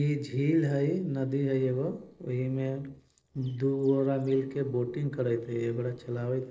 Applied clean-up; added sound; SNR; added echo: neural separator model SepFormer DNS4.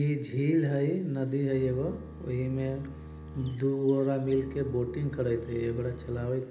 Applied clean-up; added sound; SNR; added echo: none; Bowed string instrument; 14 dB; reverberation time 0.8 s.